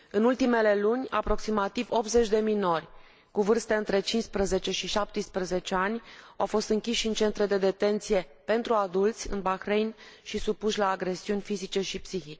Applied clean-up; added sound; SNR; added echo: none; none; none; none.